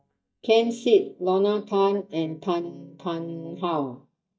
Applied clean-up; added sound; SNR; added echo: neural mask model DeepFilterNet 3.